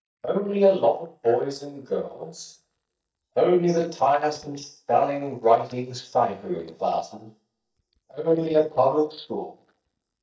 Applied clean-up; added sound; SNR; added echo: neural mask model DeepFilterNet 3.